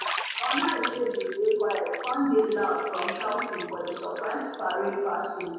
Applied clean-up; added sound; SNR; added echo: none; Bathtub (filling or washing); 8 dB; reverberation time 1.2 s.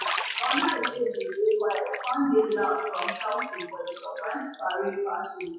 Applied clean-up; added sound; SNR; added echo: classical method WPE with log-MMSE.